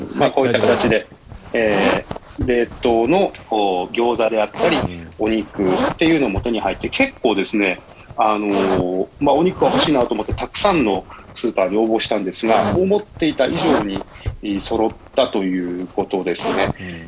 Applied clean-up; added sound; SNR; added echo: none; Zipper (clothing); 8 dB; none.